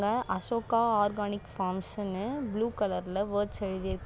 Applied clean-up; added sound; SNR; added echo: none; none; none; none.